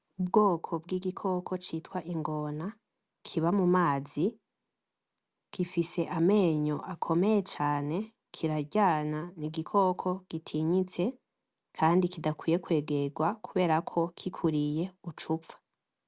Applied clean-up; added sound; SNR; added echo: none; none; none; none.